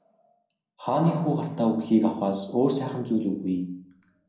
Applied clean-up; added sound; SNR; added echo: none; none; none; reverberation time 0.5 s.